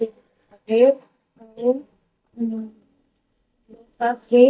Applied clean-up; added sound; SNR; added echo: neural mask model DeepFilterNet 3.